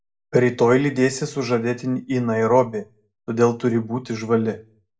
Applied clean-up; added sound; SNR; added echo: none; none; none; reverberation time 0.2 s.